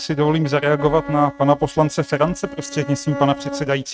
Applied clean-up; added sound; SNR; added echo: neural mask model RNNoise.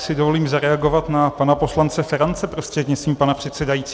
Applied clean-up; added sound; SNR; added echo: none; none; none; none.